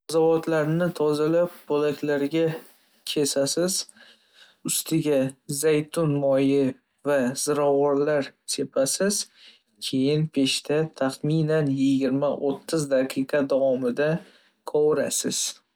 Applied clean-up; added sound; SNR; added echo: none; none; none; none.